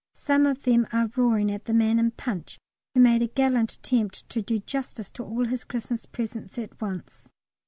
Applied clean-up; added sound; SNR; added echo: none; none; none; none.